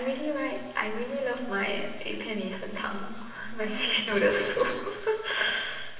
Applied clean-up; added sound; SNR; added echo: none; Domestic sounds, home sounds; 18 dB; reverberation time 1.1 s.